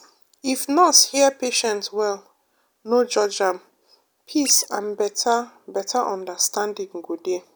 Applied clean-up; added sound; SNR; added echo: none; Squeak; 18 dB; none.